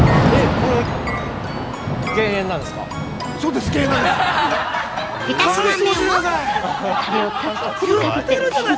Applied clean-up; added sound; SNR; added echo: none; Thunder / Rain; 4 dB; none.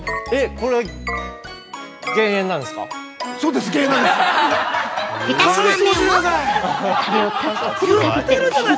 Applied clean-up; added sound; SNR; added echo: none; none; none; none.